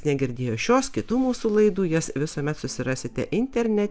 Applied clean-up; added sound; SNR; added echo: none; none; none; none.